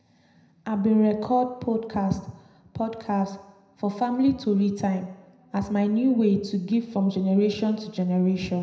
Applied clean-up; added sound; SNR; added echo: none; none; none; reverberation time 0.8 s.